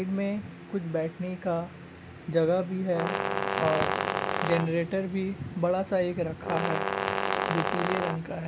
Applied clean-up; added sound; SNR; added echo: none; Brass instrument; 0 dB; none.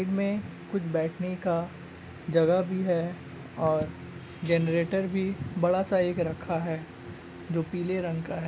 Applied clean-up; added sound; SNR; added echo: none; none; none; none.